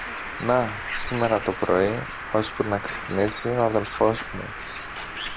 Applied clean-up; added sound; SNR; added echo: none; Bird; 9 dB; none.